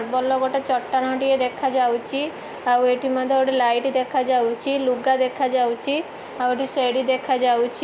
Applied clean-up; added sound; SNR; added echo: none; none; none; none.